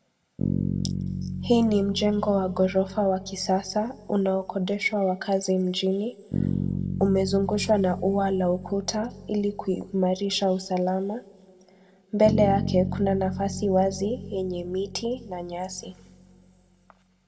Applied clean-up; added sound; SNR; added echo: none; Bass guitar; 7 dB; reverberation time 1.5 s.